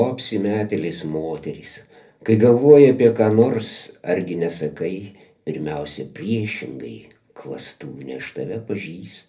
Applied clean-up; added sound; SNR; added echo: none; none; none; reverberation time 0.3 s.